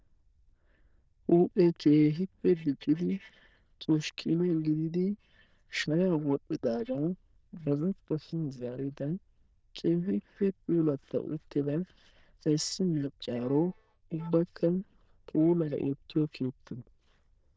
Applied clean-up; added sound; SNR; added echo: neural diffusion model UNIVERSE++.